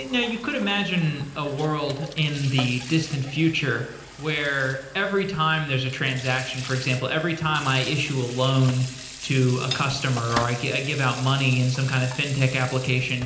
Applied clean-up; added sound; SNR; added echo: none; Sink (filling or washing) / Water tap, faucet; 14 dB; reverberation time 0.8 s.